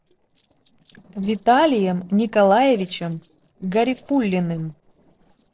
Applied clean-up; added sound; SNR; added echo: neural separator model SepFormer DNS4.